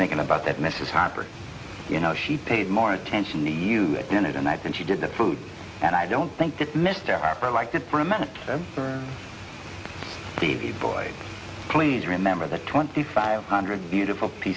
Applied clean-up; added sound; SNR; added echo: none; none; none; none.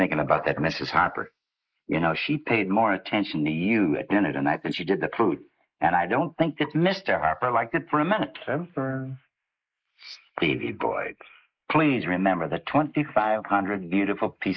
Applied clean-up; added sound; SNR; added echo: neural mask model Resemble Enhance denoiser.